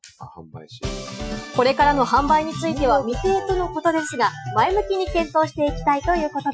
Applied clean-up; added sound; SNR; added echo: classical method Wiener filter.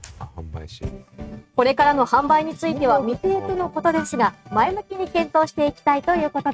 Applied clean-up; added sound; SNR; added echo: neural mask model RNNoise.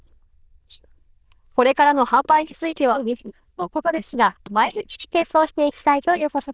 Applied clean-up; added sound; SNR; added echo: neural diffusion model UNIVERSE++.